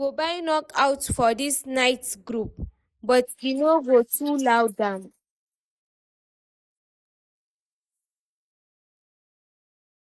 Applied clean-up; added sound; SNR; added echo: neural mask model Resemble Enhance denoiser.